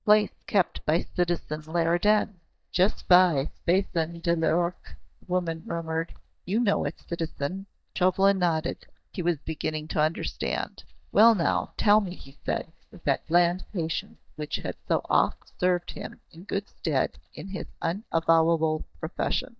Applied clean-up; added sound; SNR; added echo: neural mask model DeepFilterNet 3.